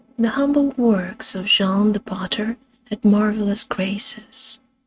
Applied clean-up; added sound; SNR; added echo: neural mask model RNNoise.